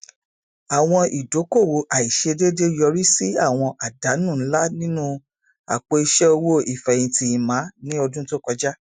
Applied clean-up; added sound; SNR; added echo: none; none; none; none.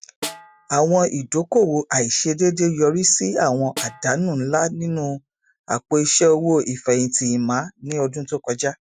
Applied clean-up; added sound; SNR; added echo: none; Snare drum; 17 dB; none.